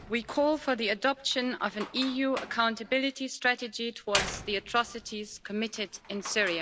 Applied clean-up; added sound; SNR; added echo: none; Slam; 11 dB; none.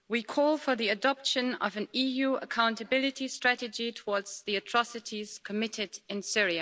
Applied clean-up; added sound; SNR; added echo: none; none; none; none.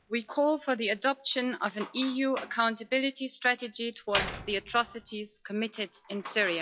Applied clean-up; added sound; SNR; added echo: classical method log-MMSE.